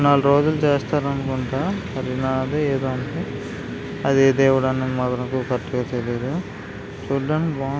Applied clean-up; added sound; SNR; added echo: none; none; none; none.